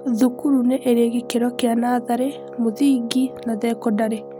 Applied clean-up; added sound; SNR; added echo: none; Wind instrument, woodwind instrument; 15 dB; none.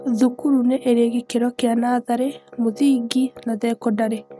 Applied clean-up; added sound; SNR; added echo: neural mask model RNNoise.